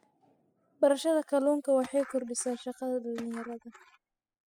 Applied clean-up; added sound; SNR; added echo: classical method spectral subtraction.